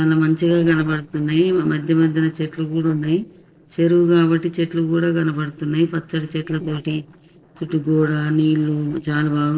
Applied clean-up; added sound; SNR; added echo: neural separator model SepFormer DNS4.